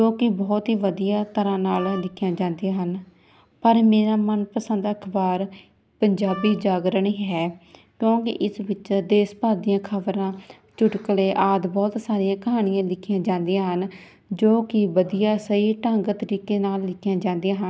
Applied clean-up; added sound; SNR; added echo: none; Wind instrument, woodwind instrument; 16 dB; none.